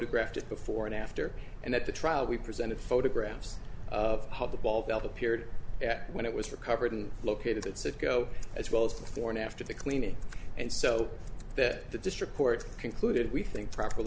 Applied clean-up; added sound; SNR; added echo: none; none; none; none.